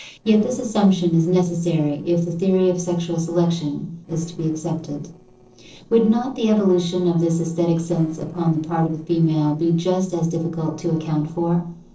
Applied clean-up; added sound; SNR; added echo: neural separator model SepFormer DNS4.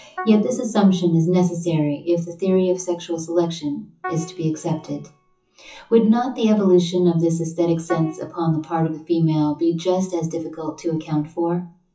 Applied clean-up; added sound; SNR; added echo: classical method WPE with log-MMSE.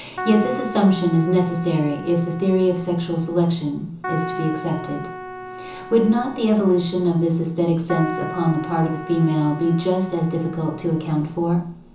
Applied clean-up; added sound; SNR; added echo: none; Keyboard (musical); 12 dB; reverberation time 0.7 s.